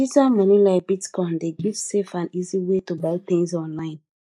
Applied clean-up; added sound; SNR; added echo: neural mask model Resemble Enhance denoiser.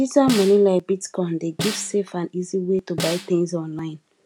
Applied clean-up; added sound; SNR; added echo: none; Snare drum; 12 dB; none.